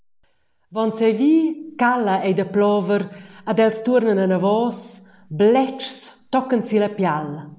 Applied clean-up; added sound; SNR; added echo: none; none; none; none.